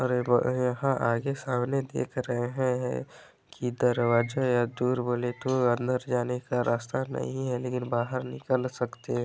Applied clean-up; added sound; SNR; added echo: none; none; none; none.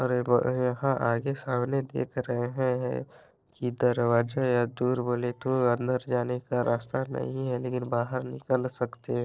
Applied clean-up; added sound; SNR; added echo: neural separator model SepFormer DNS4.